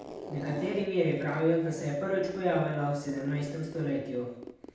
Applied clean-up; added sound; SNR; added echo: none; Zipper (clothing); 15 dB; reverberation time 0.8 s.